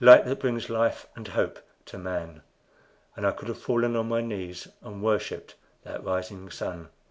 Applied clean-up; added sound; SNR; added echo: none; none; none; none.